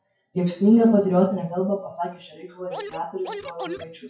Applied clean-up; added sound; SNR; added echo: classical method WPE with log-MMSE.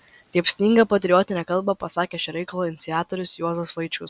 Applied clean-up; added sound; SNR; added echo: none; none; none; none.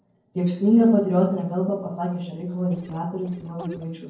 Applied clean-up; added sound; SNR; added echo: neural separator model SepFormer DNS4.